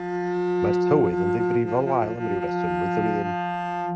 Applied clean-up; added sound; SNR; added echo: neural mask model RNNoise.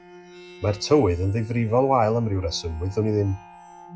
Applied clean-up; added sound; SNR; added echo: classical method log-MMSE.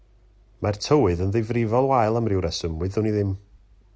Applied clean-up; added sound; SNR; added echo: none; none; none; none.